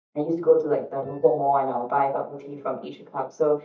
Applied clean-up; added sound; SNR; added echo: neural mask model DeepFilterNet 3.